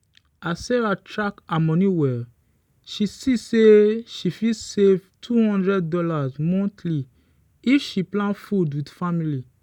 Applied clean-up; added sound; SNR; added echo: none; none; none; none.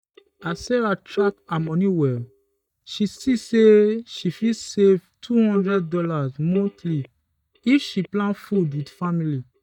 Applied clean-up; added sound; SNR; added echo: neural mask model DeepFilterNet 3.